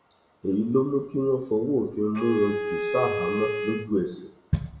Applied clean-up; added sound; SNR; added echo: none; Bowed string instrument; 4 dB; reverberation time 0.6 s.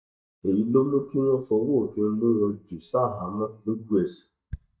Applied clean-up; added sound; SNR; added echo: neural mask model DeepFilterNet 3.